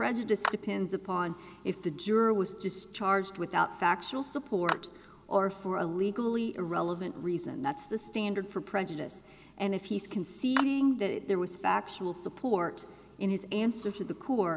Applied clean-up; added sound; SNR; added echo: none; Clapping; 9 dB; none.